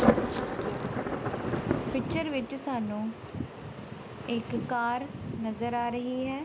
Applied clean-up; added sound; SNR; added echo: none; Thunder; 1 dB; none.